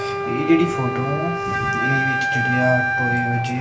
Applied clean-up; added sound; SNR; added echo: none; Wind instrument, woodwind instrument; 0 dB; reverberation time 0.6 s.